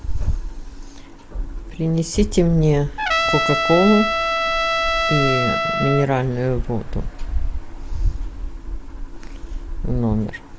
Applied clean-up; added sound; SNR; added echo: none; Trumpet; 0 dB; none.